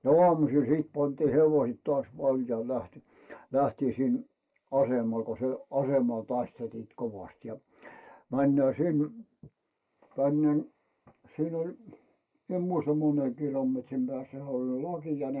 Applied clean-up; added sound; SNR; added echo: neural mask model Resemble Enhance denoiser.